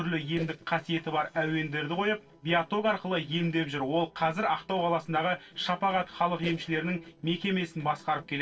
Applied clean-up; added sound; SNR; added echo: neural separator model SepFormer DNS4.